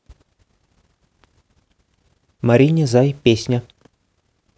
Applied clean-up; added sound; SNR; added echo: none; none; none; none.